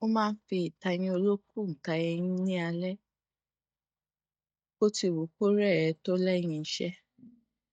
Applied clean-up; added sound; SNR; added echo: neural mask model DeepFilterNet 3.